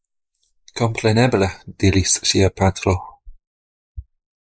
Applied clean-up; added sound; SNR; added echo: neural mask model Resemble Enhance denoiser.